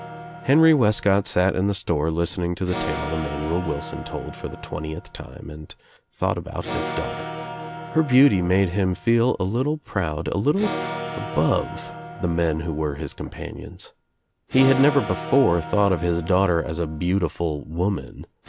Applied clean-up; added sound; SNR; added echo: none; Electric guitar / Acoustic guitar; 11 dB; none.